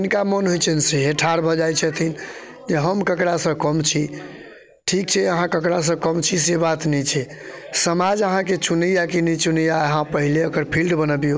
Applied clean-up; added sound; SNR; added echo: none; none; none; none.